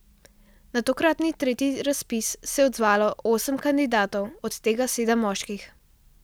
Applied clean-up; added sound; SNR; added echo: none; none; none; none.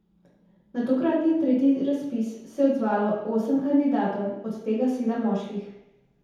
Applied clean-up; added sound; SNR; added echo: none; none; none; reverberation time 0.8 s.